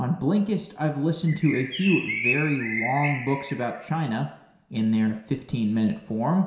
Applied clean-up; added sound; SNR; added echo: none; Bird; 6 dB; reverberation time 0.7 s.